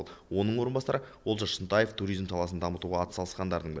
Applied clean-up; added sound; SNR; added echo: none; none; none; none.